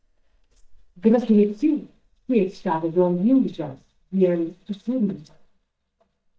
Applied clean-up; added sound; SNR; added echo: neural mask model DeepFilterNet 3.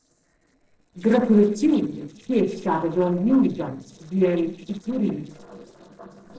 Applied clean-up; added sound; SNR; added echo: neural separator model SepFormer DNS4.